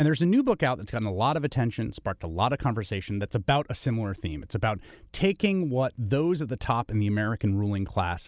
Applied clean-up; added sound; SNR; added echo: none; none; none; none.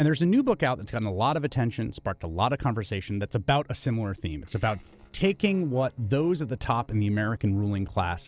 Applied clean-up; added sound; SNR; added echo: neural separator model SepFormer DNS4.